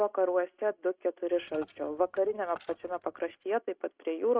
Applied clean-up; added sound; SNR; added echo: neural mask model RNNoise.